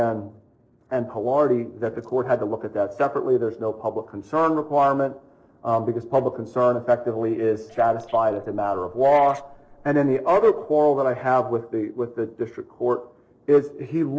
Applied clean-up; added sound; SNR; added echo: neural separator model SepFormer DNS4.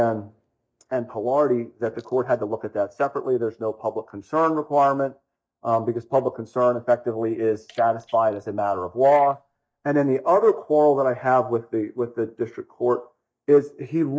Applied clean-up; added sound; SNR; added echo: neural mask model DeepFilterNet 3.